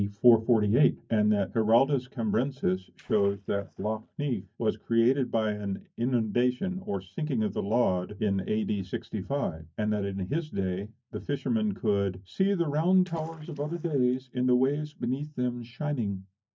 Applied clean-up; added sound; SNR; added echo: neural mask model DeepFilterNet 3.